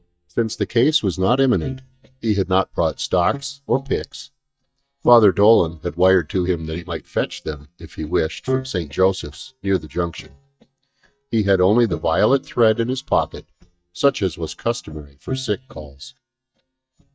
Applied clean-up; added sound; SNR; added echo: neural mask model DeepFilterNet 3.